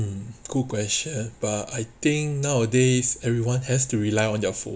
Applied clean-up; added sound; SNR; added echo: none; none; none; none.